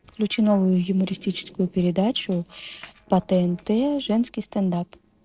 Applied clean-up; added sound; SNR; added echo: neural separator model SepFormer DNS4.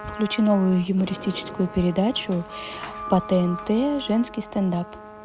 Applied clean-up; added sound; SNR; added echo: none; Trumpet + Sliding door; 14 dB; none.